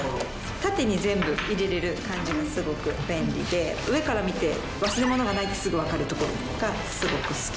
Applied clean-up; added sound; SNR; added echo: none; none; none; none.